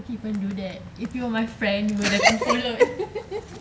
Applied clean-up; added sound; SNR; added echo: none; none; none; none.